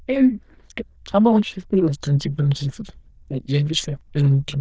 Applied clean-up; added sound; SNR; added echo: neural diffusion model UNIVERSE++.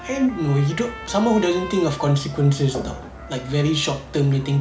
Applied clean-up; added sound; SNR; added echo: none; Trumpet; 17 dB; none.